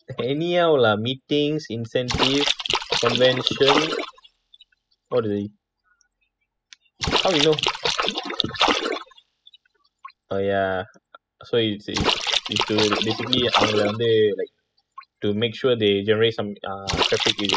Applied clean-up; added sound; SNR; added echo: classical method spectral subtraction.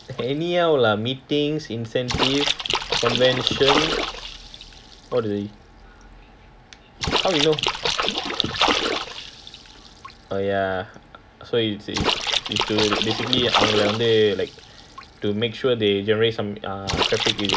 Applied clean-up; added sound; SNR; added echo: none; Splash, splatter; 2 dB; none.